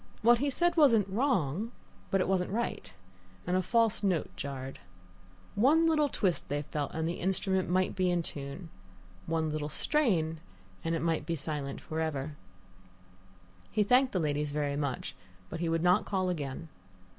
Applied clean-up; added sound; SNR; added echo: none; none; none; none.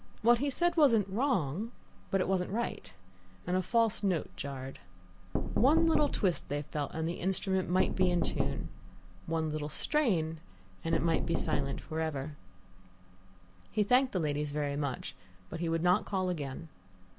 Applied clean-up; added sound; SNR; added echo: none; Knock; 0 dB; none.